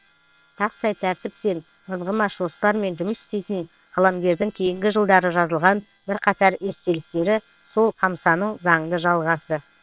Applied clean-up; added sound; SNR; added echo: neural separator model SepFormer WHAM!.